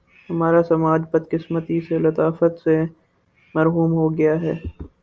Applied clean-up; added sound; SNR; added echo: none; none; none; none.